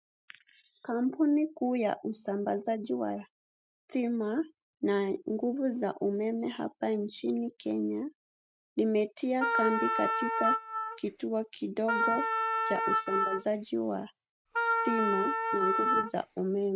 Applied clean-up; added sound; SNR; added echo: neural mask model RNNoise.